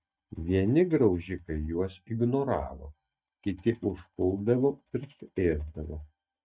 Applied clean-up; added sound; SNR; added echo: neural mask model DeepFilterNet 3.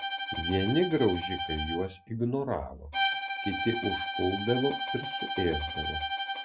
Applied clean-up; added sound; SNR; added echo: none; Bowed string instrument; 2 dB; none.